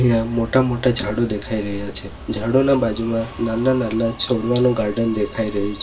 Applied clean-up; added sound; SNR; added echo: none; Subway, metro, underground; 16 dB; reverberation time 0.2 s.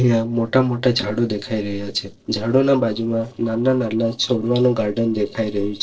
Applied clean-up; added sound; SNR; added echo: neural separator model SepFormer DNS4.